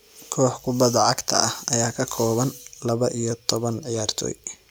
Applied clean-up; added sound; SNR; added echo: none; none; none; none.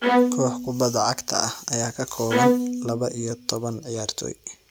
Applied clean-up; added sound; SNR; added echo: none; Bowed string instrument; -1 dB; none.